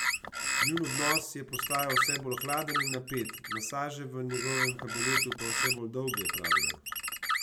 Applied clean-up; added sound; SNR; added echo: none; Bird; -4 dB; none.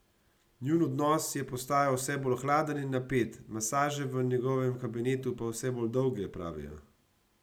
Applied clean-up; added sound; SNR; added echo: none; none; none; none.